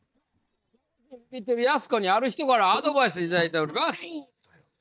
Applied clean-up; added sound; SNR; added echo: neural mask model DeepFilterNet 3.